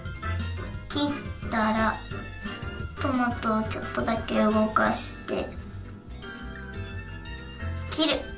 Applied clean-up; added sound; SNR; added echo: none; Acoustic guitar; 18 dB; reverberation time 0.3 s.